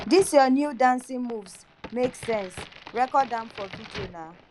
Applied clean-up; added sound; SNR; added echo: none; Crack; 17 dB; none.